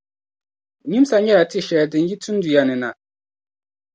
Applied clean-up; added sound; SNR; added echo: none; none; none; none.